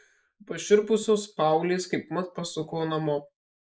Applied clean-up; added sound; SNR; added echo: neural mask model Resemble Enhance denoiser.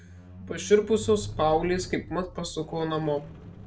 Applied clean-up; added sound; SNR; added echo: none; Squeak; 13 dB; none.